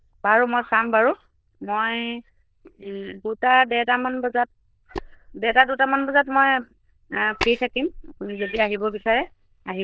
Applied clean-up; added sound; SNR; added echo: neural diffusion model UNIVERSE++.